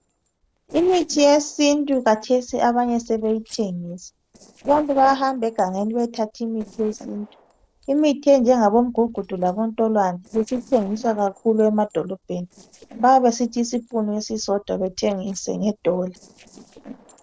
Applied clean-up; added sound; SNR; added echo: neural separator model SepFormer DNS4.